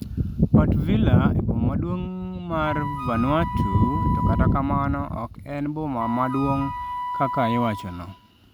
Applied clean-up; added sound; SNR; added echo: none; Wind instrument, woodwind instrument; 8 dB; none.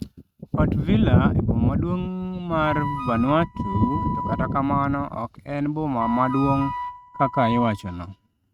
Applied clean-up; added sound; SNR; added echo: neural mask model RNNoise.